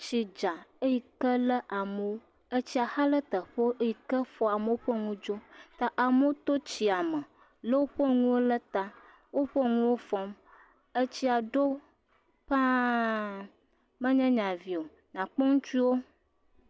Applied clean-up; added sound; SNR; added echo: none; none; none; none.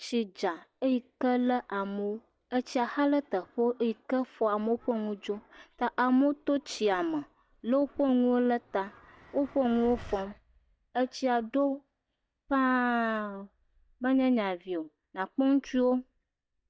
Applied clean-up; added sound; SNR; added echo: neural mask model DeepFilterNet 3.